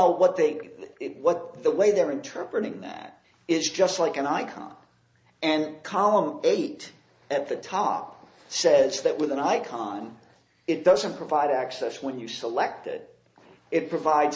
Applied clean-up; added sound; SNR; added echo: none; none; none; none.